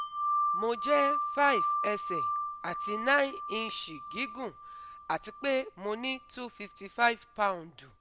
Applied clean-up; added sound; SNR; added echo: none; Wind chime; 3 dB; none.